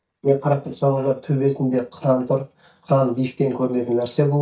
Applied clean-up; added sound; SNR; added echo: neural mask model DeepFilterNet 3.